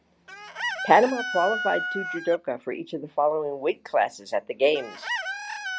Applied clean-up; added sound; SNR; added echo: none; Chicken, rooster; 8 dB; none.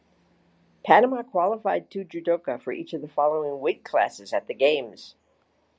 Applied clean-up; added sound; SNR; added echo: none; none; none; none.